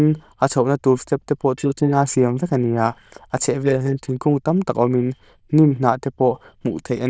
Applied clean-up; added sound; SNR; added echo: neural diffusion model UNIVERSE++.